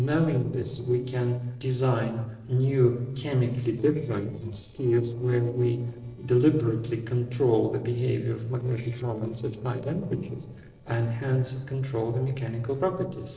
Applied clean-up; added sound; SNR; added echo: neural separator model SepFormer DNS4.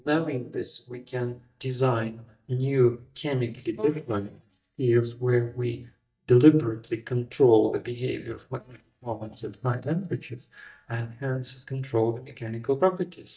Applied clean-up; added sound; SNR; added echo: neural mask model DeepFilterNet 3.